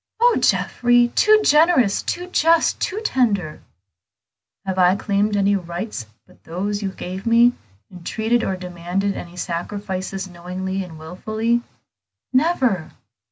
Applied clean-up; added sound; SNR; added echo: none; none; none; none.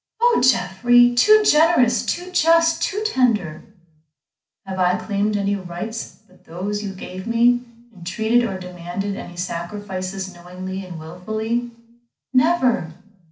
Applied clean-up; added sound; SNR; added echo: none; none; none; reverberation time 0.4 s.